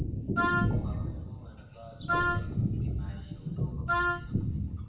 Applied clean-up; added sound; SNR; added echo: none; Wind instrument, woodwind instrument; -1 dB; reverberation time 1.1 s.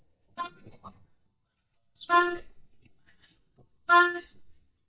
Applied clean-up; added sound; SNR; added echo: neural mask model DeepFilterNet 3.